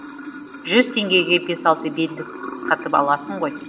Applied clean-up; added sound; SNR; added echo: none; Sink (filling or washing) / Water; 13 dB; reverberation time 1.3 s.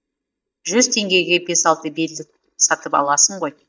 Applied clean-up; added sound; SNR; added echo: neural mask model DeepFilterNet 3.